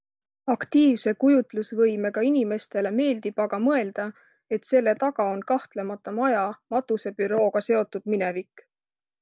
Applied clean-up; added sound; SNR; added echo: none; none; none; none.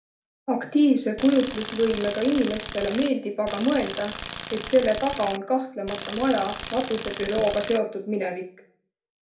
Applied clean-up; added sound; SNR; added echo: none; Tools; 7 dB; reverberation time 0.4 s.